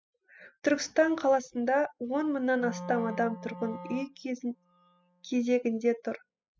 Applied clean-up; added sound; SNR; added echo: classical method spectral subtraction.